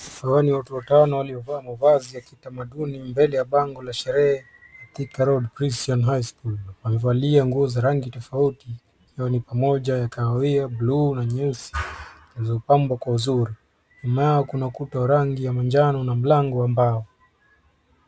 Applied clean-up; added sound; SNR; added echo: none; none; none; none.